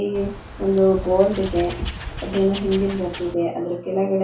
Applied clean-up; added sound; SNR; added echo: none; Wild animals; 11 dB; reverberation time 0.2 s.